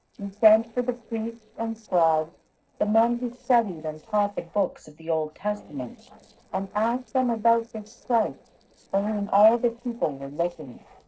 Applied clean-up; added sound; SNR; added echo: neural separator model SepFormer DNS4.